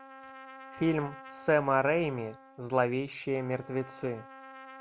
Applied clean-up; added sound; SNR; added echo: none; Trumpet; 18 dB; none.